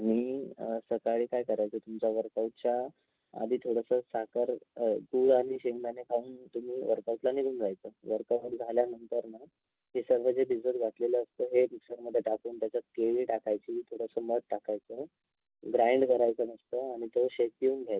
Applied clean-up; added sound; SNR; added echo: none; none; none; none.